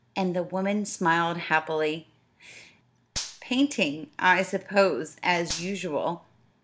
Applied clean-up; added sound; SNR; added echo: none; Gunshot, gunfire; 12 dB; none.